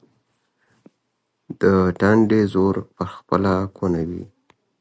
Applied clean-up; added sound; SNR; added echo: none; none; none; none.